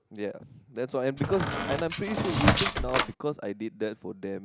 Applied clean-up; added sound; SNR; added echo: none; Squeak; -4 dB; none.